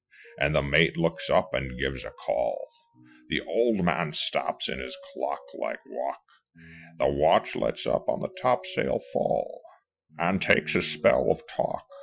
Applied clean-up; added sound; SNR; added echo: classical method Wiener filter.